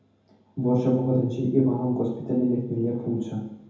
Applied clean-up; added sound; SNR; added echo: none; none; none; reverberation time 0.9 s.